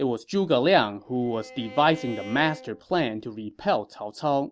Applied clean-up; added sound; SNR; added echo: none; Bowed string instrument; 17 dB; none.